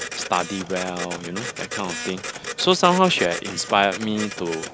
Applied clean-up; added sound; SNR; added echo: none; Printer; 9 dB; none.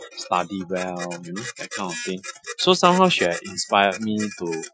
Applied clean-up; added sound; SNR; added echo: classical method Wiener filter.